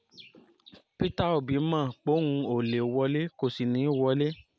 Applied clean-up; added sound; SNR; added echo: none; none; none; none.